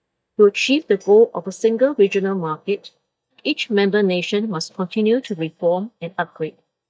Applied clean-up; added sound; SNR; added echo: neural mask model DeepFilterNet 3.